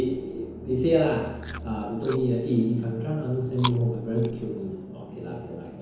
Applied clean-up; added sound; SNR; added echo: none; Chewing, mastication; 13 dB; reverberation time 1.0 s.